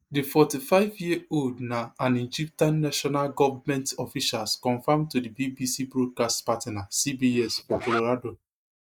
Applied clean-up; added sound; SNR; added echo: neural mask model Resemble Enhance denoiser.